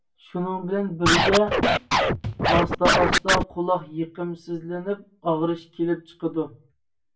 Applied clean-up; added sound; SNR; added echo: none; Scratching (performance technique); -5 dB; reverberation time 0.2 s.